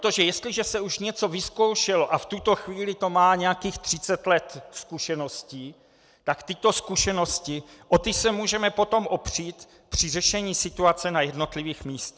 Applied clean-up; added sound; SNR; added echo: none; none; none; none.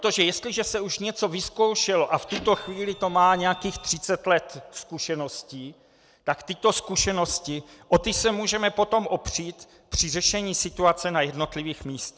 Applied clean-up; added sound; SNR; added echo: none; Printer; 15 dB; none.